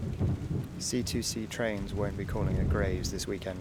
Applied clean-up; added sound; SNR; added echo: none; Thunder / Rain; -2 dB; none.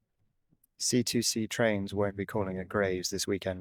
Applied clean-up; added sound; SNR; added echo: neural mask model DeepFilterNet 3.